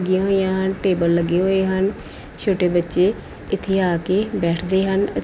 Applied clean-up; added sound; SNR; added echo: none; Wind; 19 dB; none.